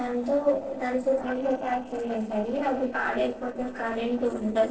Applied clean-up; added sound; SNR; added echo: neural separator model SepFormer DNS4.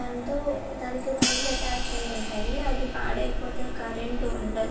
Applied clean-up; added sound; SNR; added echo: none; Hi-hat; 6 dB; reverberation time 0.3 s.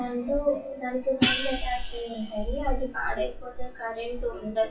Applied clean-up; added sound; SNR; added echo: classical method WPE with log-MMSE.